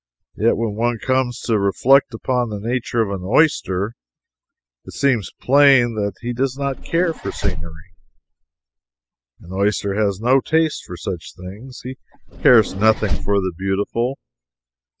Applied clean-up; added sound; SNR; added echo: classical method spectral subtraction.